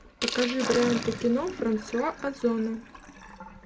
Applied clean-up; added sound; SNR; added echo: none; Sink (filling or washing); 8 dB; none.